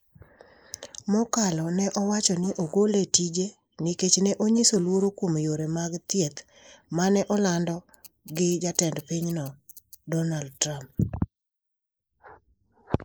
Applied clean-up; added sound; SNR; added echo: neural mask model Resemble Enhance denoiser.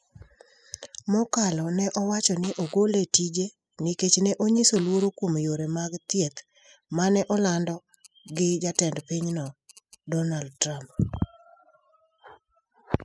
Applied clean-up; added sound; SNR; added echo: classical method spectral subtraction.